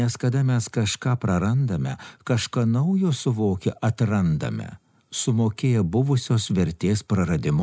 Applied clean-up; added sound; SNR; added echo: none; none; none; none.